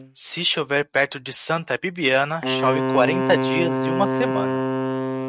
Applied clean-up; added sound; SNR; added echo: neural mask model RNNoise.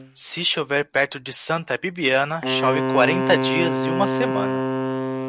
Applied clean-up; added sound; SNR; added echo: none; Wind instrument, woodwind instrument; 2 dB; none.